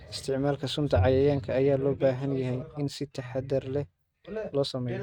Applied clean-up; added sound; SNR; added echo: neural mask model RNNoise.